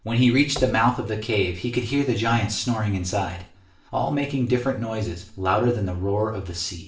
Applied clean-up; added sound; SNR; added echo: none; Knock; 18 dB; reverberation time 0.4 s.